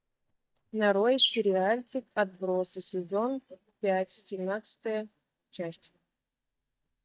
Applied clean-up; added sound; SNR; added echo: neural mask model DeepFilterNet 3.